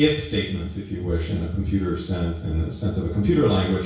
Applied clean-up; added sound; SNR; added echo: none; none; none; reverberation time 0.6 s.